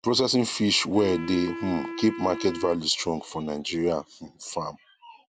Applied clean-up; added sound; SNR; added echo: none; Wind instrument, woodwind instrument; 10 dB; none.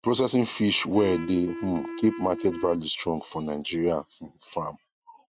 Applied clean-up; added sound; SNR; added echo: neural mask model RNNoise.